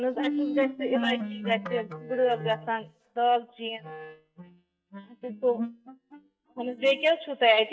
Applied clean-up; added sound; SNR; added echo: neural mask model DeepFilterNet 3.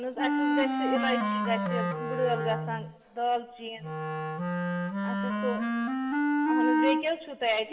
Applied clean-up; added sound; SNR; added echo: none; Wind instrument, woodwind instrument; -4 dB; reverberation time 1.8 s.